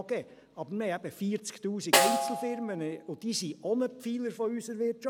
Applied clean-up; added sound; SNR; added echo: none; Snare drum; -2 dB; none.